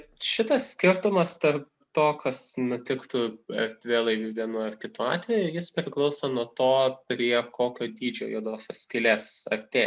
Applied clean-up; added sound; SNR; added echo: none; none; none; none.